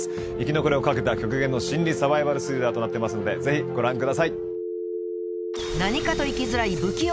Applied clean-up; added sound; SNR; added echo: none; Telephone; 4 dB; none.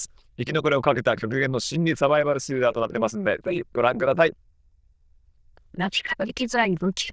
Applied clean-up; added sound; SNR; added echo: neural diffusion model UNIVERSE++.